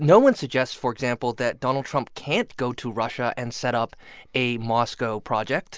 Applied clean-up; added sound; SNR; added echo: none; none; none; none.